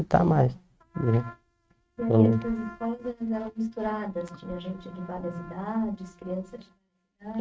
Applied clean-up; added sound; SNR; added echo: neural mask model RNNoise.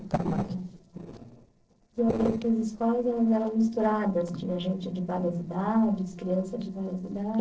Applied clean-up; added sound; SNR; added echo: neural separator model SepFormer DNS4.